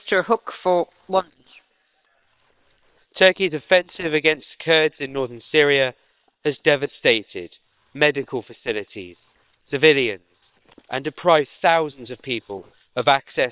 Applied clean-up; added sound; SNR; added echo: neural separator model SepFormer WHAM!.